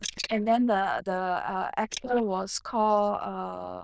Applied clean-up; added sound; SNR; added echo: neural diffusion model UNIVERSE++.